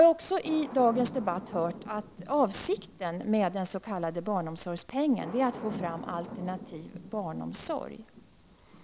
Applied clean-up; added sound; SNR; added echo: none; Thunder; 14 dB; none.